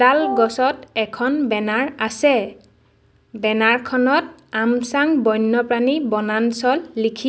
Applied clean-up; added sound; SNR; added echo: none; Wind instrument, woodwind instrument; 8 dB; none.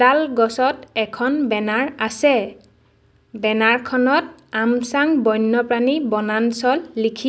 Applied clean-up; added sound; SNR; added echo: none; none; none; none.